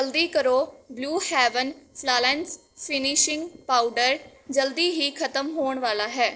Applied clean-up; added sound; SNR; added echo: neural separator model SepFormer DNS4.